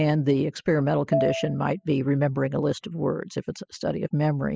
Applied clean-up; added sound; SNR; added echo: classical method spectral subtraction.